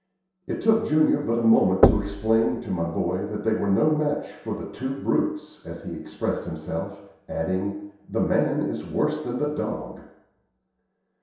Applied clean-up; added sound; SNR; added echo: none; Knock; 0 dB; reverberation time 0.7 s.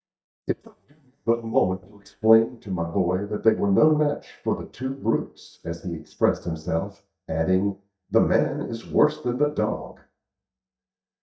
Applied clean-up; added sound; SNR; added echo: neural mask model DeepFilterNet 3.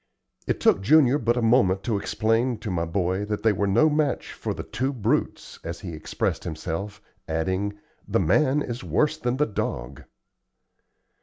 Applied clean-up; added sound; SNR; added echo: none; none; none; none.